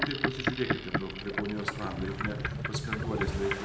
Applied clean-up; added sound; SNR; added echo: none; Boat, Water vehicle; -2 dB; reverberation time 0.8 s.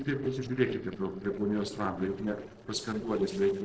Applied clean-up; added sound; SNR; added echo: neural separator model SepFormer DNS4.